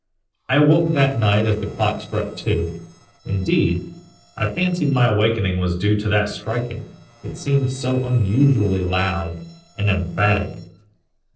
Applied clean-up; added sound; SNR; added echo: neural separator model SepFormer DNS4.